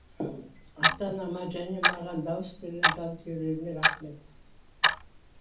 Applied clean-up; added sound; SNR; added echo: none; Clock; -4 dB; reverberation time 0.4 s.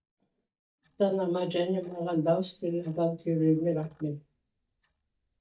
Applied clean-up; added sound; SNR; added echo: neural mask model DeepFilterNet 3.